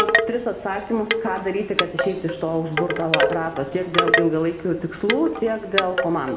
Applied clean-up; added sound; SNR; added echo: none; Wind chime / Wood; 1 dB; reverberation time 0.9 s.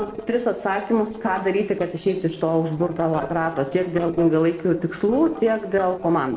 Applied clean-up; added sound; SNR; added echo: neural separator model SepFormer DNS4.